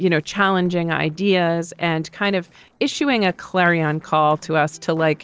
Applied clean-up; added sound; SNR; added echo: neural separator model SepFormer DNS4.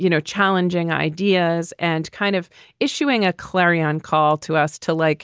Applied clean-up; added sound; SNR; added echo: none; none; none; none.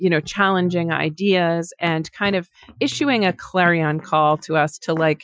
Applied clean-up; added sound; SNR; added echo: classical method Wiener filter.